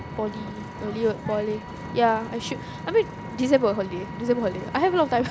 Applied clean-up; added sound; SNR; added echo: none; Vehicle; 11 dB; none.